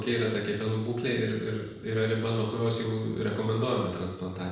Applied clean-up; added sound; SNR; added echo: none; none; none; reverberation time 1.0 s.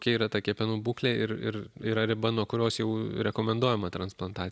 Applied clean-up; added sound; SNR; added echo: none; none; none; none.